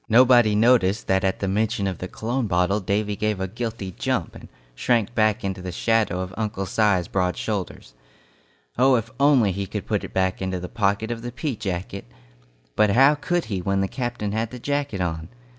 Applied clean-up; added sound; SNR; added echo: none; none; none; none.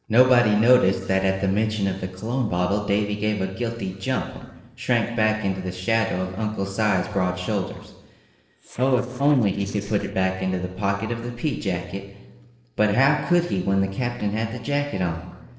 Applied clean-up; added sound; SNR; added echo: neural separator model SepFormer DNS4.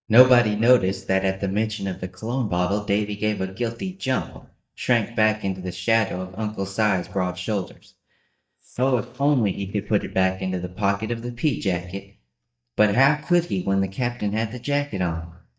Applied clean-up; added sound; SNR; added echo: neural mask model DeepFilterNet 3.